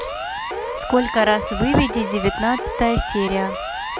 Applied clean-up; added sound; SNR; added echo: none; Siren; 6 dB; none.